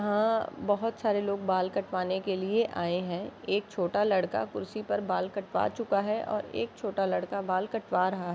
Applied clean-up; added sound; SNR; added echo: none; none; none; none.